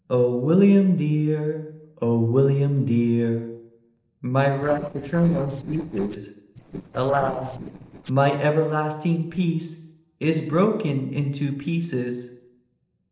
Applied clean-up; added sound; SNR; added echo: neural separator model SepFormer DNS4.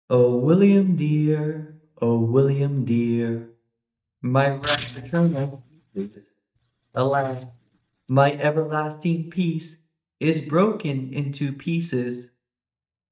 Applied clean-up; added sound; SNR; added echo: neural mask model DeepFilterNet 3.